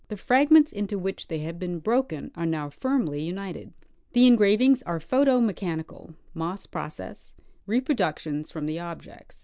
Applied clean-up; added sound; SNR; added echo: none; none; none; none.